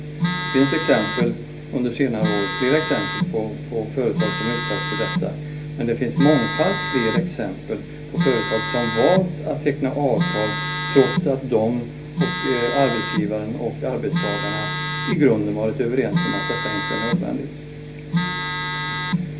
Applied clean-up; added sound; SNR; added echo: none; Telephone; 2 dB; reverberation time 0.3 s.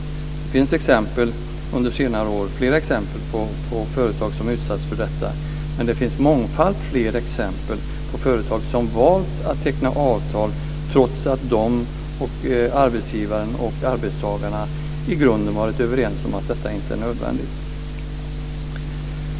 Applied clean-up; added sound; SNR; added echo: none; none; none; none.